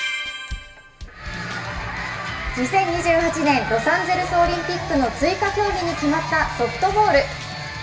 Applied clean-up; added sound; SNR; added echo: none; Drum / Drum kit; 17 dB; reverberation time 0.6 s.